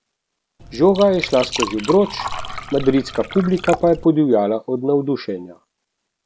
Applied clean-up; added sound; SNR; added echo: none; Liquid; 10 dB; none.